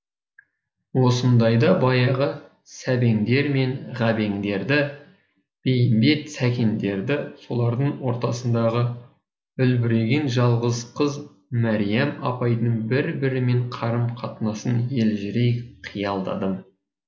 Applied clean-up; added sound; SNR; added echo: none; none; none; none.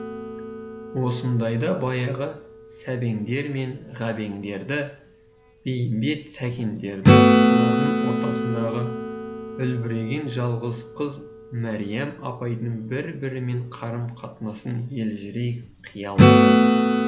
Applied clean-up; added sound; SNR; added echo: none; Acoustic guitar / Strum; -5 dB; none.